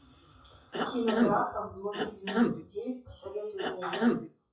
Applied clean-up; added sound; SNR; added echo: classical method WPE with log-MMSE.